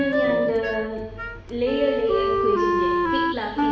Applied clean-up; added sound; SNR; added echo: none; Wind instrument, woodwind instrument; -1 dB; reverberation time 1.2 s.